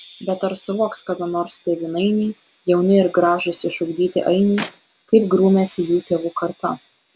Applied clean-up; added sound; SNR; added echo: none; Clapping; 16 dB; none.